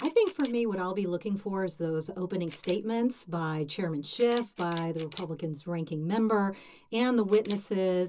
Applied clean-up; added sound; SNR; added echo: none; Camera; 19 dB; reverberation time 0.2 s.